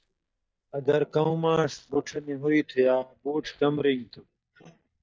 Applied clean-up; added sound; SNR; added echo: neural mask model DeepFilterNet 3.